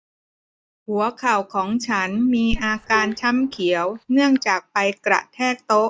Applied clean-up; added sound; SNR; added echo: neural mask model DeepFilterNet 3.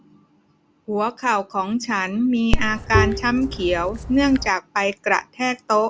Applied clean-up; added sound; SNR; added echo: none; Dog + Bowed string instrument; 1 dB; none.